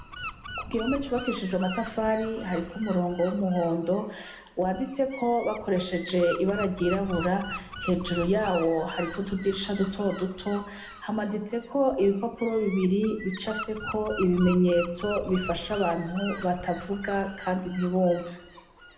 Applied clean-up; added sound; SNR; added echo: none; Gull, seagull / Wind; 13 dB; reverberation time 0.8 s.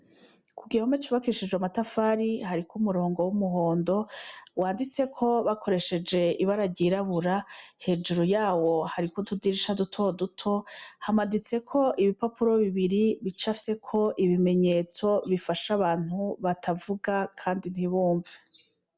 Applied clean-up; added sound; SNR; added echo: none; none; none; none.